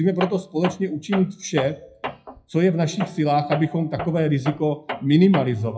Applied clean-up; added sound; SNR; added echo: classical method WPE with log-MMSE.